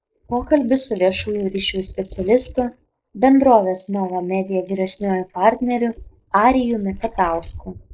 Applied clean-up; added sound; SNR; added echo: neural mask model Resemble Enhance denoiser.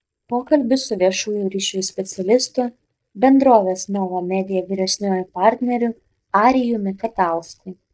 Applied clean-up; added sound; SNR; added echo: neural mask model DeepFilterNet 3.